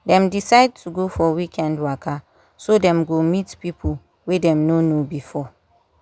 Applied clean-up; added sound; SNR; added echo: none; none; none; none.